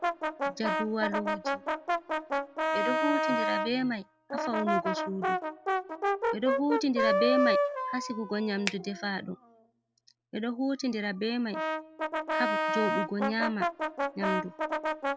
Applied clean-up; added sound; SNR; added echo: none; Brass instrument + Finger snapping; -2 dB; none.